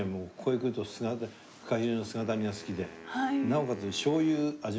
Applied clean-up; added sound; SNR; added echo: none; Wind instrument, woodwind instrument; 19 dB; none.